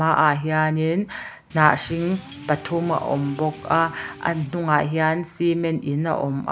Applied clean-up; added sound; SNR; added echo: none; Guitar + Drip / Rain; 17 dB; none.